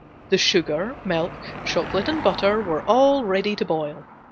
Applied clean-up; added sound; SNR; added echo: none; Car passing by / Engine; 13 dB; none.